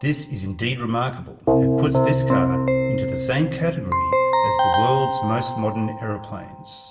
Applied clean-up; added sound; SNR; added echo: none; Keyboard (musical); -4 dB; reverberation time 0.8 s.